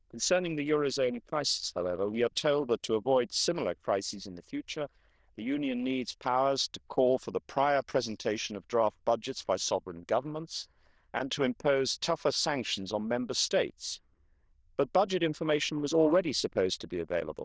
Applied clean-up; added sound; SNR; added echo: neural diffusion model UNIVERSE++.